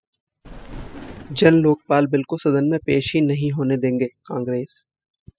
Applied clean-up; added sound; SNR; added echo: classical method spectral subtraction.